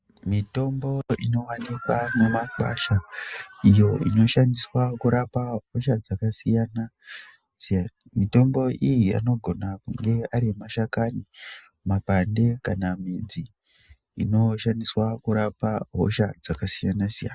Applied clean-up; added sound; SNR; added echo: none; none; none; none.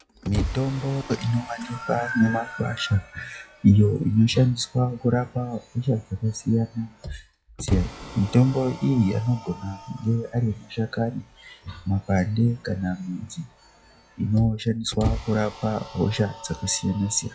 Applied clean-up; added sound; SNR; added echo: classical method log-MMSE.